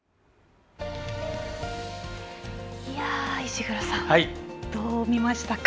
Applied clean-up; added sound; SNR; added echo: none; none; none; none.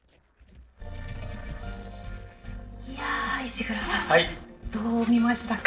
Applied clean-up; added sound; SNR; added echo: neural separator model SepFormer DNS4.